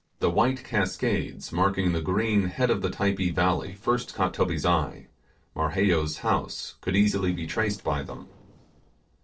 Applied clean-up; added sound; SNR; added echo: neural separator model SepFormer DNS4.